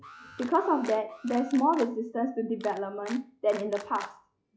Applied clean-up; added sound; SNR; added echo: classical method log-MMSE.